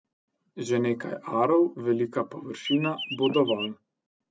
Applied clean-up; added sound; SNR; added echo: none; Chirp, tweet; 7 dB; none.